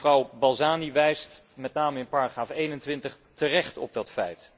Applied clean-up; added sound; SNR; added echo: none; none; none; none.